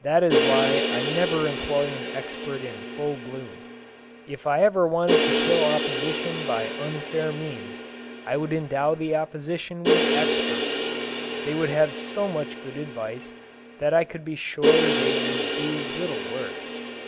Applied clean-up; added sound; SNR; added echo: none; Crash cymbal; 0 dB; none.